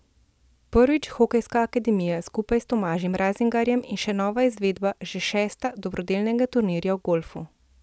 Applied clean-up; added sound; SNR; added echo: none; none; none; none.